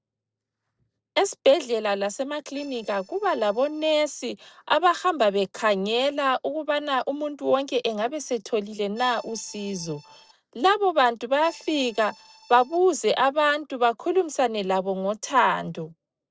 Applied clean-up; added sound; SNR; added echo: neural separator model SepFormer DNS4.